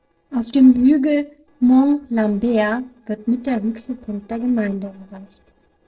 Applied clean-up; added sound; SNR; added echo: neural separator model SepFormer DNS4.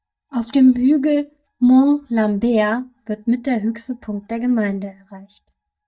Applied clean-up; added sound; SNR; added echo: neural mask model DeepFilterNet 3.